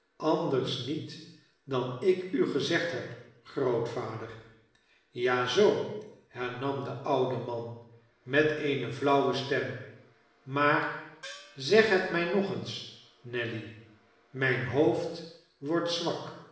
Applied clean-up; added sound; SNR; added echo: none; Gong; 18 dB; reverberation time 0.9 s.